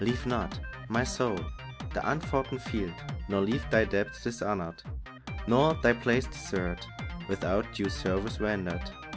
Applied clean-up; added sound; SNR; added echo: none; Drum kit; 8 dB; none.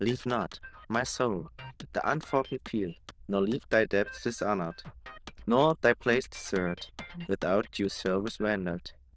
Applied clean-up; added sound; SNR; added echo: neural diffusion model UNIVERSE++.